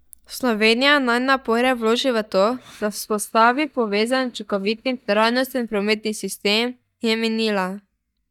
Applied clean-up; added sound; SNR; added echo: neural mask model DeepFilterNet 3.